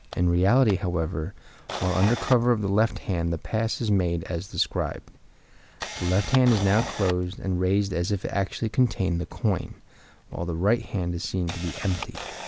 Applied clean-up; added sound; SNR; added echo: none; Camera; 15 dB; none.